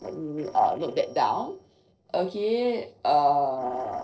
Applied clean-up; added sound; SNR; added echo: neural separator model SepFormer DNS4.